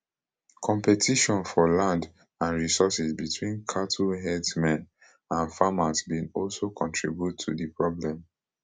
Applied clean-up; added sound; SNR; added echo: none; none; none; none.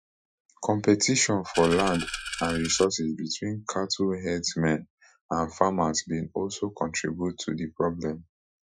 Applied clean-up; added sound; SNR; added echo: classical method Wiener filter.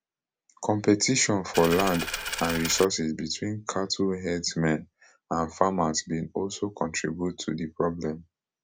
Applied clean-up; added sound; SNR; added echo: none; Coin (dropping); 5 dB; none.